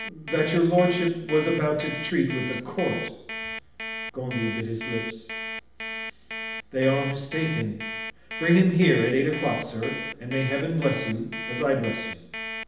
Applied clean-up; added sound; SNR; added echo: none; Alarm; 8 dB; reverberation time 0.8 s.